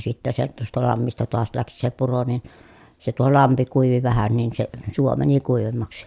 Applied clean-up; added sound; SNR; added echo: none; none; none; none.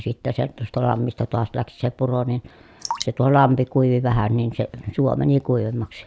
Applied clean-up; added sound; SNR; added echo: none; Drip; 15 dB; none.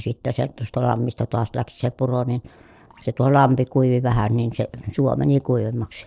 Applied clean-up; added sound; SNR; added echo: neural separator model SepFormer DNS4.